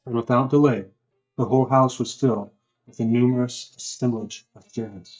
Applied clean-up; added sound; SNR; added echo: neural mask model DeepFilterNet 3.